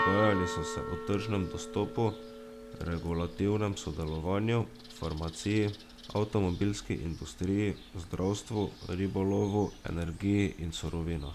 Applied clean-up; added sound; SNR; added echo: none; Church bell; 10 dB; none.